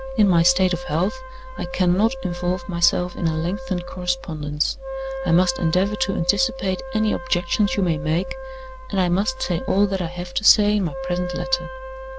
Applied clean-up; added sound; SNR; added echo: none; Wind instrument, woodwind instrument; 12 dB; none.